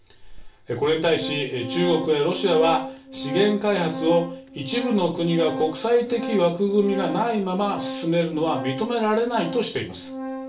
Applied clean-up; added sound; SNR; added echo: none; Organ; 9 dB; reverberation time 0.3 s.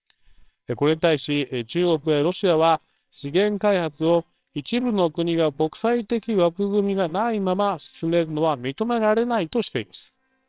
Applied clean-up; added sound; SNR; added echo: neural separator model SepFormer WHAMR!.